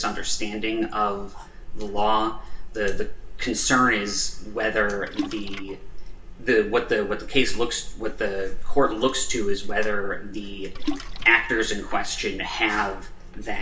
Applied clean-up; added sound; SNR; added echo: none; Splash, splatter; 12 dB; reverberation time 0.2 s.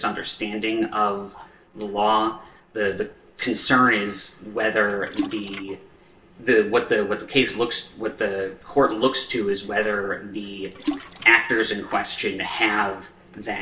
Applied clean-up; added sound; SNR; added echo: neural separator model SepFormer DNS4.